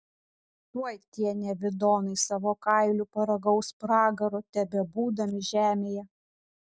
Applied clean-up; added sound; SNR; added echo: none; none; none; none.